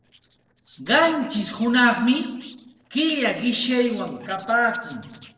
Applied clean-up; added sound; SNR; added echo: neural separator model SepFormer DNS4.